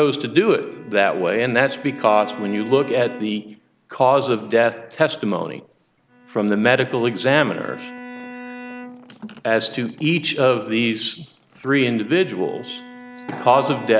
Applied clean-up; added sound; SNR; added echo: none; Bowed string instrument; 19 dB; none.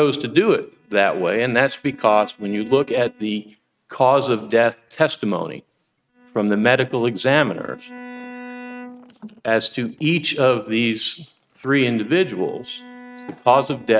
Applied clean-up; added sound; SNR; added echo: neural mask model RNNoise.